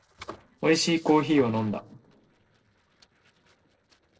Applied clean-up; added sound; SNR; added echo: neural separator model SepFormer DNS4.